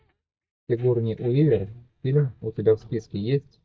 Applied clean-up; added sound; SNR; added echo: neural mask model DeepFilterNet 3.